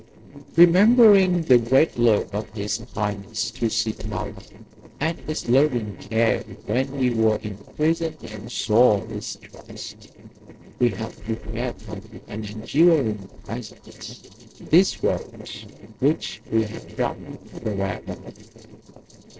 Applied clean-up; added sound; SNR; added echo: neural separator model SepFormer DNS4.